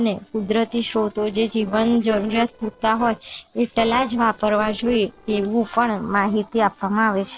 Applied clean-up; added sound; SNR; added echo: neural separator model SepFormer DNS4.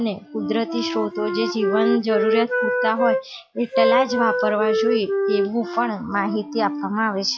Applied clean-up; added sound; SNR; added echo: classical method log-MMSE.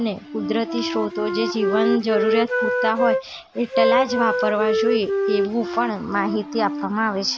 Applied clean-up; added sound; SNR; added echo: none; Wind instrument, woodwind instrument; 0 dB; none.